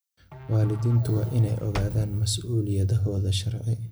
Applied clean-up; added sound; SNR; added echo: none; Slam / Wood + Musical instrument; 15 dB; none.